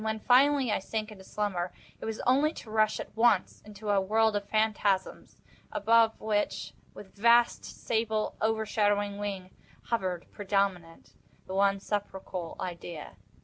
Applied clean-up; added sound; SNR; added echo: none; none; none; none.